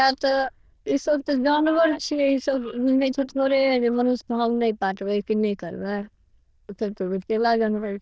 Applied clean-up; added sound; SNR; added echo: neural diffusion model UNIVERSE++.